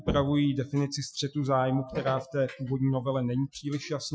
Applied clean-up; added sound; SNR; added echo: classical method Wiener filter.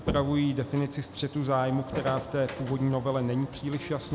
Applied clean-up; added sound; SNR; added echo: none; Buzz; 12 dB; none.